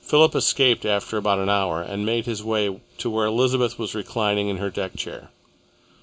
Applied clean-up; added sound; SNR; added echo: none; none; none; none.